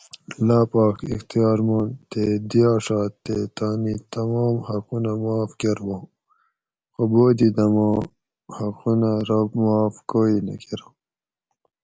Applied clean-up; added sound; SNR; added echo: none; none; none; none.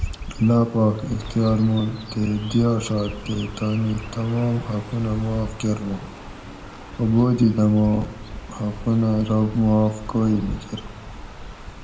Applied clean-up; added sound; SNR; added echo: none; Chirp, tweet; 13 dB; reverberation time 1.2 s.